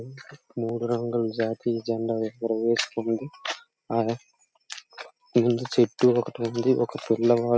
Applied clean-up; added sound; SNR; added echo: none; none; none; none.